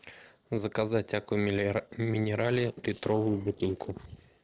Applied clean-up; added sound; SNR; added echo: neural separator model SepFormer DNS4.